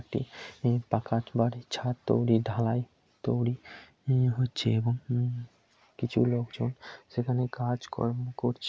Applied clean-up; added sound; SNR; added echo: none; none; none; none.